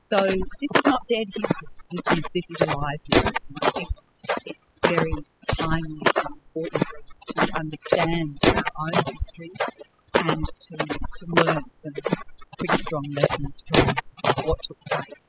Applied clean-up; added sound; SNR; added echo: classical method spectral subtraction.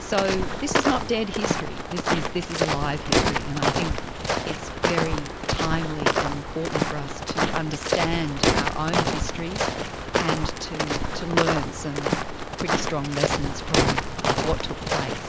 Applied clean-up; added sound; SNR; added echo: none; Walk, footsteps; -4 dB; none.